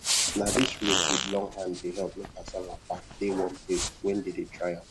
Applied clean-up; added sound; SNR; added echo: none; Fart; 1 dB; none.